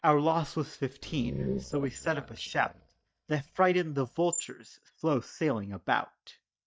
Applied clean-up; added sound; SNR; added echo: neural mask model DeepFilterNet 3.